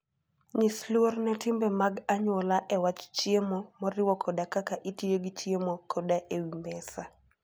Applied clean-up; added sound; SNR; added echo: none; none; none; none.